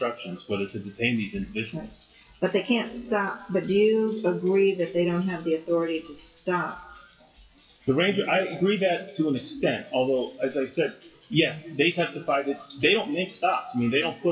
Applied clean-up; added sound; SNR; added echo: classical method WPE with log-MMSE.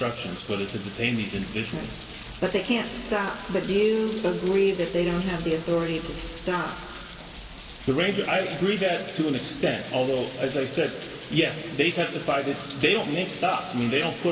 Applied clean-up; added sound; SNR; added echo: none; Rain; 12 dB; reverberation time 2.3 s.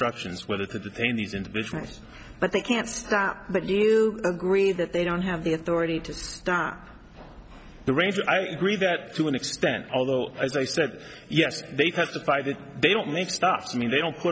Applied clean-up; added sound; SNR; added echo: none; none; none; none.